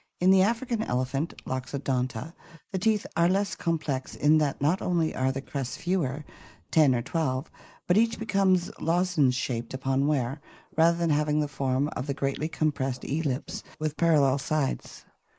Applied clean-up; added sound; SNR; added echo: neural mask model Resemble Enhance denoiser.